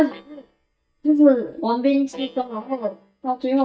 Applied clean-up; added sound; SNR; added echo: neural mask model DeepFilterNet 3.